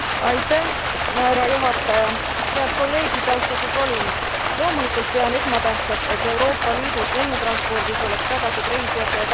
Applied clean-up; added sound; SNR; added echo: none; Stream; -2 dB; none.